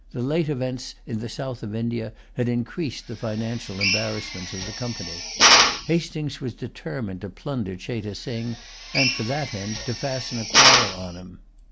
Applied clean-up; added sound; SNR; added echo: none; Drill; -5 dB; none.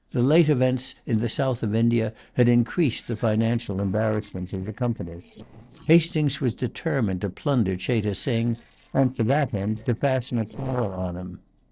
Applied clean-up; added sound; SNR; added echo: neural separator model SepFormer DNS4.